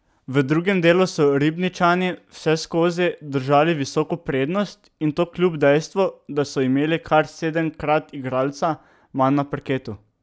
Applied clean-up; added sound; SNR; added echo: none; none; none; none.